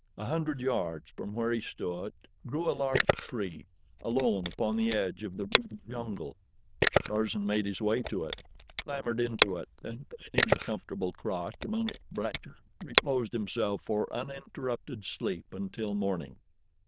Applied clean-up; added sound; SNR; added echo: neural diffusion model UNIVERSE++.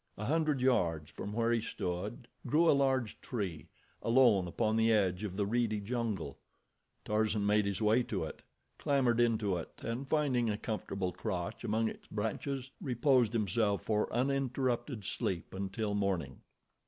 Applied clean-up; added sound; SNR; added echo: none; none; none; none.